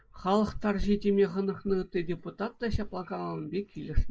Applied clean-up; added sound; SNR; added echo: neural mask model Resemble Enhance denoiser.